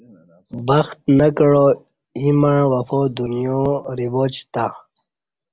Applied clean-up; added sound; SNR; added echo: none; none; none; none.